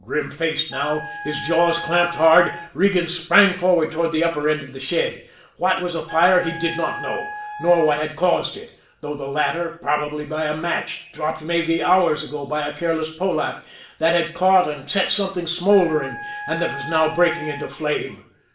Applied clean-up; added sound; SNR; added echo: none; Wind instrument, woodwind instrument; 11 dB; reverberation time 0.5 s.